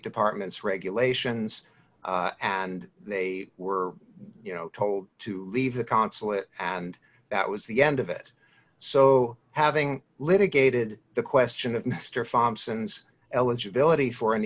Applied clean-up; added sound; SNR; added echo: none; none; none; none.